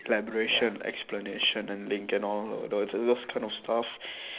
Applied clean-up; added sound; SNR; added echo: none; none; none; none.